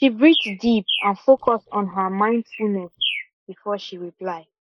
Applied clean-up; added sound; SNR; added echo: neural mask model Resemble Enhance denoiser.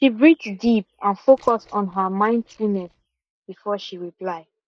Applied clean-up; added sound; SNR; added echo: neural mask model DeepFilterNet 3.